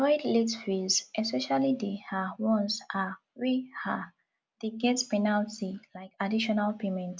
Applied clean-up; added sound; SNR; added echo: none; none; none; none.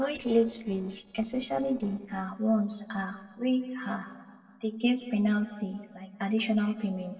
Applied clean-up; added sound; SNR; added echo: neural separator model SepFormer DNS4.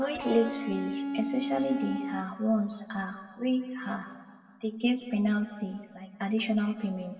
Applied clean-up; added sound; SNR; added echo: none; Electric guitar; 3 dB; reverberation time 1.5 s.